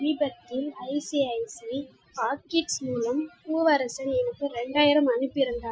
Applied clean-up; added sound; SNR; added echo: classical method Wiener filter.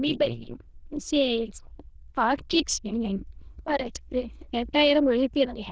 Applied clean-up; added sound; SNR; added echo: neural diffusion model UNIVERSE++.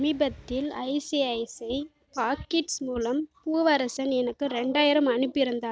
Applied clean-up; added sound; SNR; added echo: none; none; none; none.